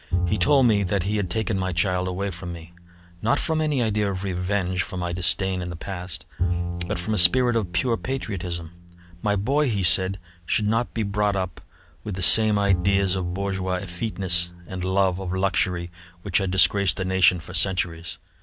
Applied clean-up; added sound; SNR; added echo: none; Bowed string instrument; 10 dB; none.